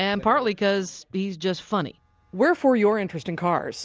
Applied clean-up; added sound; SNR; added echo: none; none; none; none.